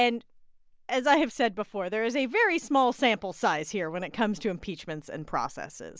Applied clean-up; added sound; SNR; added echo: none; none; none; none.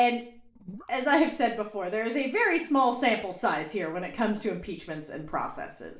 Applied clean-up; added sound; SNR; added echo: neural separator model SepFormer DNS4.